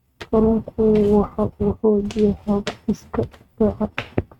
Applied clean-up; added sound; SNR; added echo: neural mask model RNNoise.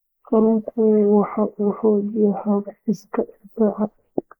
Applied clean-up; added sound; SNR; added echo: neural mask model Resemble Enhance denoiser.